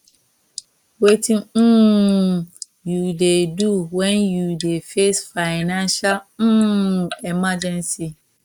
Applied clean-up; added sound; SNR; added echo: neural mask model Resemble Enhance denoiser.